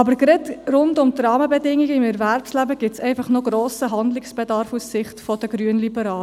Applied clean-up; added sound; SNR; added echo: none; none; none; none.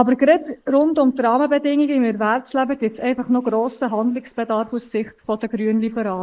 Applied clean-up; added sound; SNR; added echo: neural mask model Resemble Enhance denoiser.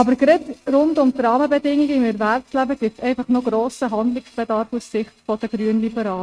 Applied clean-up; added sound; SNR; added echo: neural mask model RNNoise.